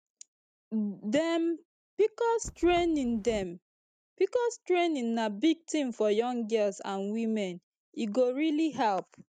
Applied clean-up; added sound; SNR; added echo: neural mask model RNNoise.